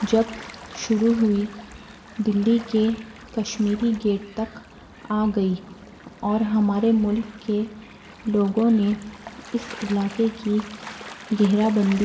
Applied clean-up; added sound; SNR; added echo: none; Gull, seagull / Waves, surf; 19 dB; reverberation time 1.4 s.